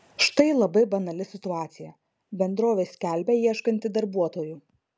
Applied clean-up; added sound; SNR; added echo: none; none; none; none.